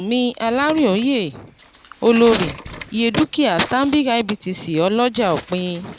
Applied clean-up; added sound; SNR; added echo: none; Bird; 16 dB; none.